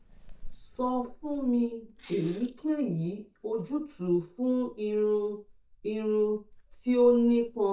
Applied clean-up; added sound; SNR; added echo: neural mask model DeepFilterNet 3.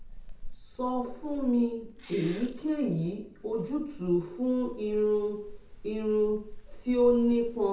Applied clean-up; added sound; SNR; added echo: none; Meow / Purr; 13 dB; reverberation time 0.6 s.